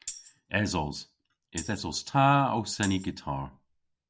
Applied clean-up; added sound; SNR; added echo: none; Tambourine; 17 dB; none.